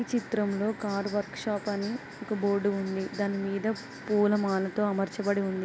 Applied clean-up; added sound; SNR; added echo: none; none; none; none.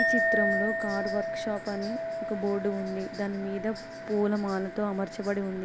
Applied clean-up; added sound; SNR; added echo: none; Chink, clink; 1 dB; none.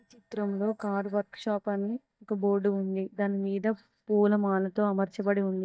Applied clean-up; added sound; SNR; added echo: neural mask model DeepFilterNet 3.